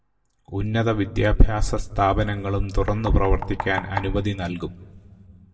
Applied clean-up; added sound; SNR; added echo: none; Knock; 14 dB; reverberation time 0.9 s.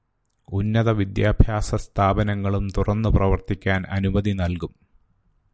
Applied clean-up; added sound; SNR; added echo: none; none; none; none.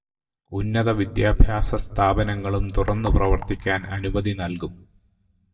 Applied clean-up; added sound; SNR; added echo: neural mask model DeepFilterNet 3.